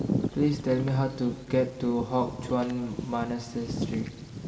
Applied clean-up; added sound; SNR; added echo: none; Bird vocalization, bird call, bird song; 6 dB; reverberation time 2.3 s.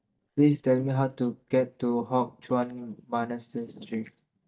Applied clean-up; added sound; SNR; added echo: neural mask model DeepFilterNet 3.